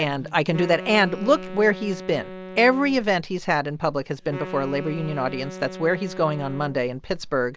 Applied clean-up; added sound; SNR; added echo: none; Wind instrument, woodwind instrument; 14 dB; none.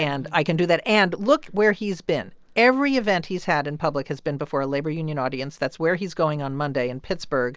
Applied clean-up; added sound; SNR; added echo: none; none; none; none.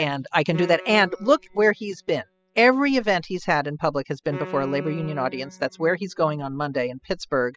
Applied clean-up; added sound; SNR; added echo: classical method spectral subtraction.